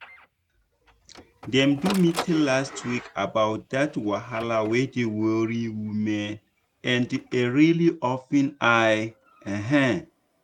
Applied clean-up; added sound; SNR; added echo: none; Printer; 18 dB; none.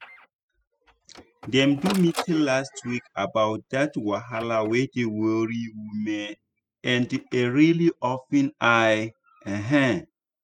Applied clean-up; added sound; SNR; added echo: classical method spectral subtraction.